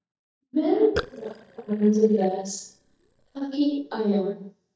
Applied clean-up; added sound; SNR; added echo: neural mask model DeepFilterNet 3.